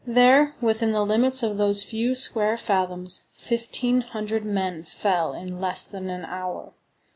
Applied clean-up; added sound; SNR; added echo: none; none; none; none.